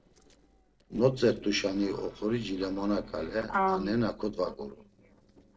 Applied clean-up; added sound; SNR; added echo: neural separator model SepFormer DNS4.